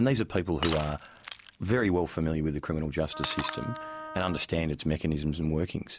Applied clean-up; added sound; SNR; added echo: none; Shatter + Wind instrument, woodwind instrument; 11 dB; none.